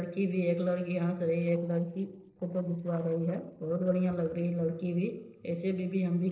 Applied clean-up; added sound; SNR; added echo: neural separator model SepFormer DNS4.